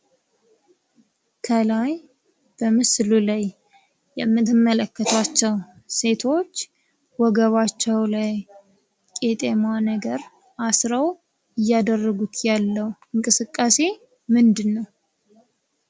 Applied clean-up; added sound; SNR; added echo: none; none; none; none.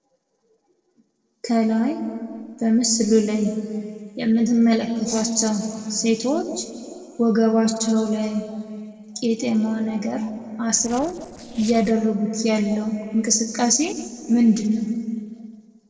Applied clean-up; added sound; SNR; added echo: neural separator model SepFormer DNS4.